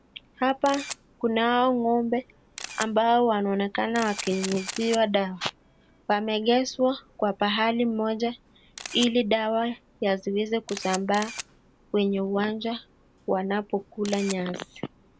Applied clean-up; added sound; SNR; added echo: none; Camera; 17 dB; none.